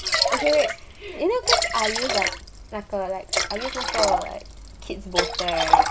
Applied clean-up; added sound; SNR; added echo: none; Liquid; -2 dB; none.